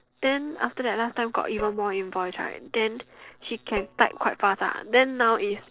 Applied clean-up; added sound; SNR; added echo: neural separator model SepFormer DNS4.